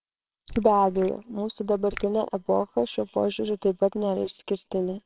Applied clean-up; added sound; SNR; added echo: neural separator model SepFormer WHAMR!.